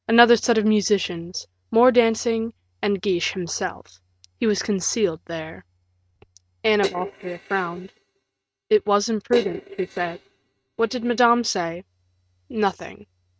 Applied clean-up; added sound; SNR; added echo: neural mask model RNNoise.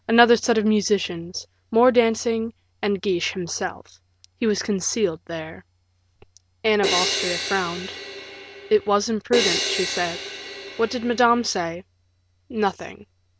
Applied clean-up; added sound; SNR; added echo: none; Crash cymbal; 5 dB; none.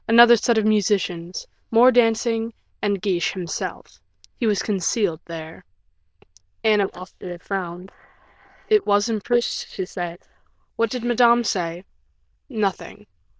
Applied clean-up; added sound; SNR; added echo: neural diffusion model UNIVERSE++.